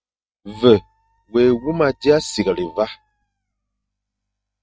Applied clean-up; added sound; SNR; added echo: neural mask model RNNoise.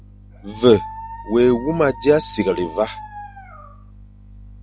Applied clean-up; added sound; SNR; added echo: none; Dog; 15 dB; none.